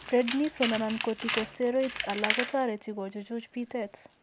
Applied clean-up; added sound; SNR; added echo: none; Tools; 6 dB; none.